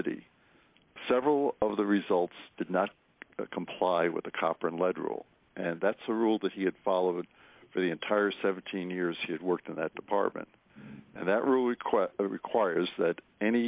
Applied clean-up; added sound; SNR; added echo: none; none; none; none.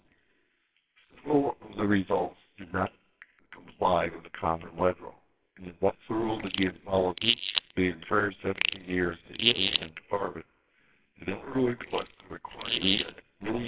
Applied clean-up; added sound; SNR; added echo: neural separator model SepFormer WHAMR!.